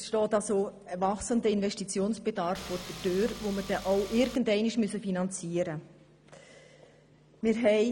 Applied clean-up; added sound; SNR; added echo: none; Engine / Car; 13 dB; none.